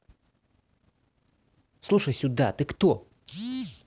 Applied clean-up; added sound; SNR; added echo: none; none; none; none.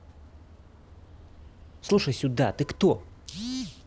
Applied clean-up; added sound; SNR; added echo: none; Vehicle horn, car horn, honking; 19 dB; none.